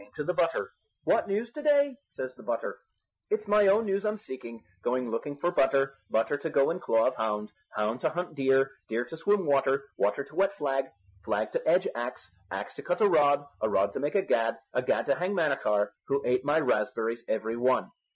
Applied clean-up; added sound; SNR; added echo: classical method Wiener filter.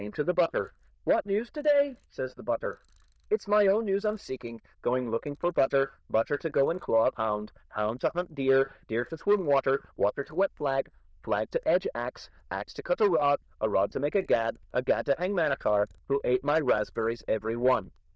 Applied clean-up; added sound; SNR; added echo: neural diffusion model UNIVERSE++.